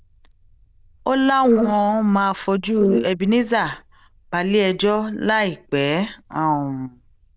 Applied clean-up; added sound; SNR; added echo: neural diffusion model UNIVERSE++.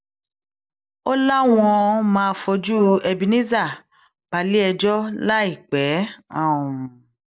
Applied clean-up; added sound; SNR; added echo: neural mask model Resemble Enhance denoiser.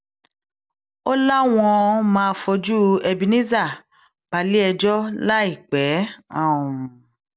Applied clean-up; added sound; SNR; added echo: none; none; none; none.